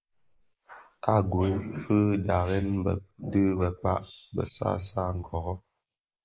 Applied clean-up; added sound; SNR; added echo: neural mask model Resemble Enhance denoiser.